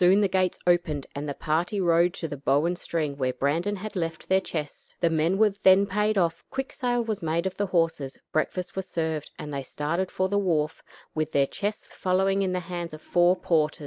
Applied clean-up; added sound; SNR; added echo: none; none; none; none.